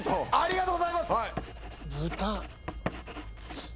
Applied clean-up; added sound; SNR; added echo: none; Writing; 8 dB; none.